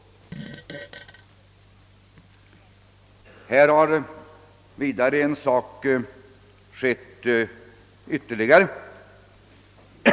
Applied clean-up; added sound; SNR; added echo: none; Fart; 15 dB; none.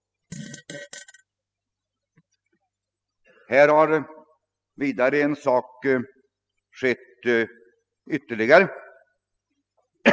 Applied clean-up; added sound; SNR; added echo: classical method spectral subtraction.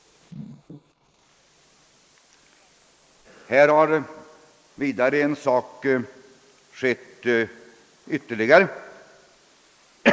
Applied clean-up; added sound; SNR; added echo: neural mask model Resemble Enhance denoiser.